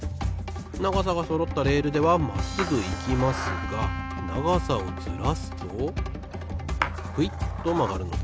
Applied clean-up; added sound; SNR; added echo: none; Wind instrument, woodwind instrument; 15 dB; none.